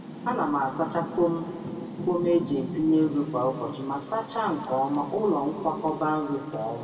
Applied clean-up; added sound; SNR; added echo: none; Rain; 12 dB; reverberation time 2.0 s.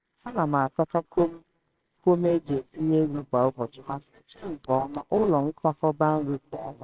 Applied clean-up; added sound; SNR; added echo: neural separator model SepFormer WHAMR!.